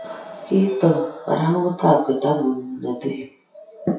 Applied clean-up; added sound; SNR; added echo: classical method WPE with log-MMSE.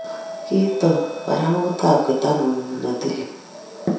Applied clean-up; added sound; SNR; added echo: none; Doorbell; 17 dB; reverberation time 0.7 s.